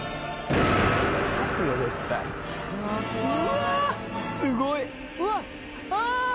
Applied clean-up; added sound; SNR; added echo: none; none; none; none.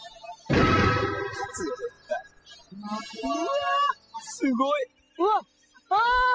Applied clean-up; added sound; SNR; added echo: classical method spectral subtraction.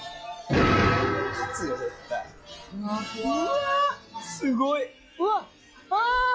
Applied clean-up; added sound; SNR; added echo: classical method log-MMSE.